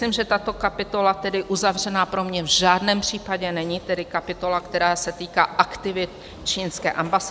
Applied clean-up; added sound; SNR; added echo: none; none; none; none.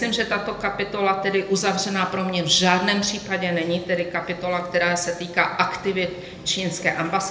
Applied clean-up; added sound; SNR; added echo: none; none; none; reverberation time 0.7 s.